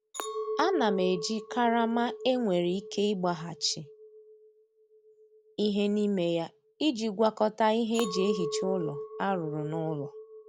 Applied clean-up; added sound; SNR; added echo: none; Chink, clink; 9 dB; none.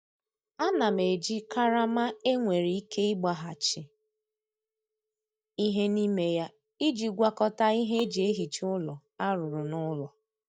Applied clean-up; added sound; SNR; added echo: neural mask model DeepFilterNet 3.